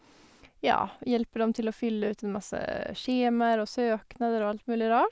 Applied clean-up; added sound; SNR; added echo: none; none; none; none.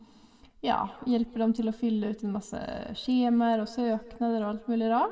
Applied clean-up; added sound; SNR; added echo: none; none; none; reverberation time 1.5 s.